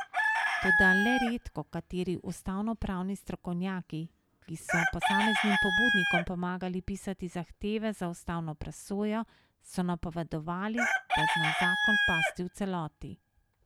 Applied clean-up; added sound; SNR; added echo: none; Chicken, rooster; -1 dB; none.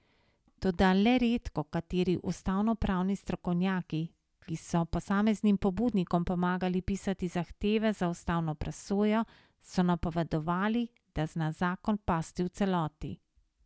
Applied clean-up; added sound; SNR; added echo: none; none; none; none.